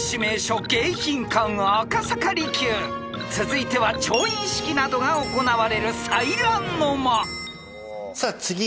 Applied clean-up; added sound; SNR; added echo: none; none; none; none.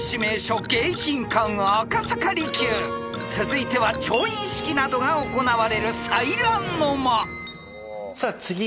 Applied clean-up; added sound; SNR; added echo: none; Keyboard (musical); 18 dB; none.